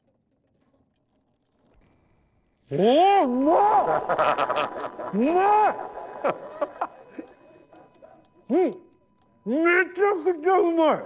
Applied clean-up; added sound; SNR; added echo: neural separator model SepFormer DNS4.